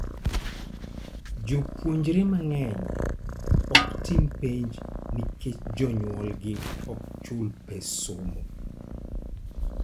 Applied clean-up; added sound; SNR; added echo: none; Purr + Snare drum; -1 dB; none.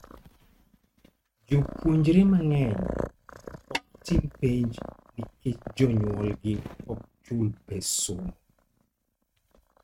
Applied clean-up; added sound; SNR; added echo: neural mask model RNNoise.